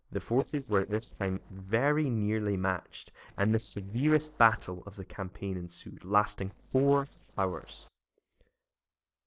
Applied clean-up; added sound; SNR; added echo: neural separator model SepFormer DNS4.